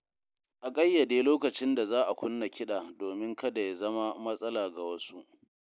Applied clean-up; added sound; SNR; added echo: none; none; none; none.